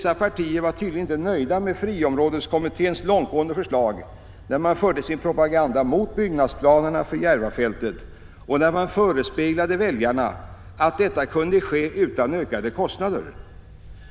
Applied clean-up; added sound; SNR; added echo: none; Bell / Train; 19 dB; none.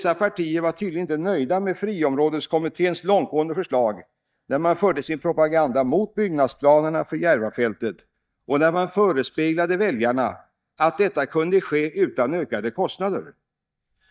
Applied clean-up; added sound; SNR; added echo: neural mask model DeepFilterNet 3.